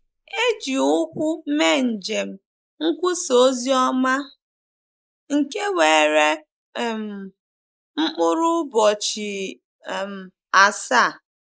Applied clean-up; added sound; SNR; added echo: neural mask model Resemble Enhance denoiser.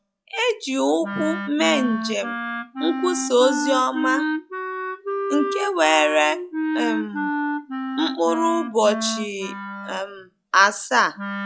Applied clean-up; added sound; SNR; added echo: classical method log-MMSE.